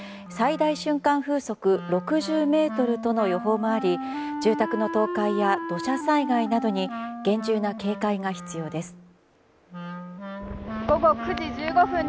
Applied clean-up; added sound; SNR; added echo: none; Wind instrument, woodwind instrument; 8 dB; none.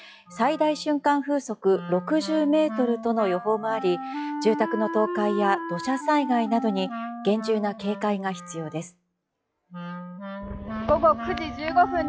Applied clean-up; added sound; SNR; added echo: classical method log-MMSE.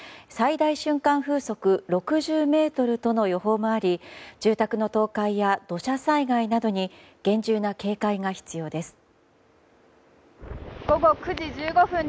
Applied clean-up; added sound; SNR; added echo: none; none; none; none.